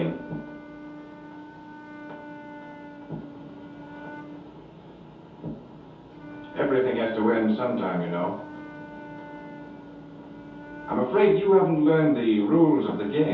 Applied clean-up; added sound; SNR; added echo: none; Wind instrument, woodwind instrument; 17 dB; reverberation time 0.6 s.